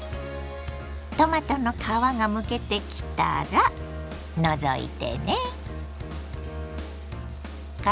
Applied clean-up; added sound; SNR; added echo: none; Musical instrument; 10 dB; none.